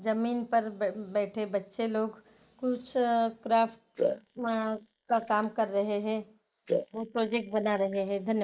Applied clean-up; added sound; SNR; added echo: neural mask model Resemble Enhance denoiser.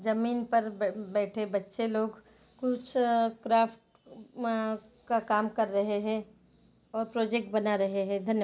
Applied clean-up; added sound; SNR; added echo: none; none; none; none.